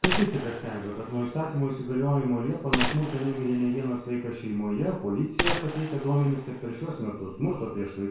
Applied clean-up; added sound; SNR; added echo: none; Gunshot, gunfire; 6 dB; reverberation time 0.6 s.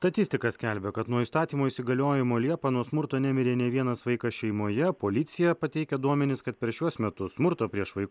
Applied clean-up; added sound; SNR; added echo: none; none; none; none.